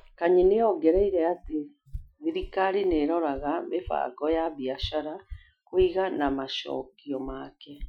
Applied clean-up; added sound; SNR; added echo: classical method Wiener filter.